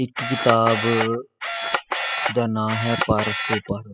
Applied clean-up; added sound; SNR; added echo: classical method spectral subtraction.